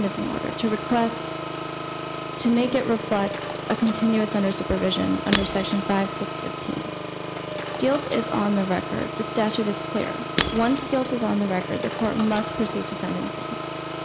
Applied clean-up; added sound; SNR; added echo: none; Engine + Shatter / Crushing; 5 dB; none.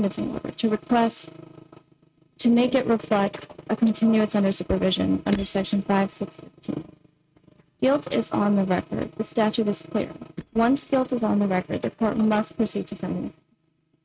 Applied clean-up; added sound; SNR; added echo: neural mask model RNNoise.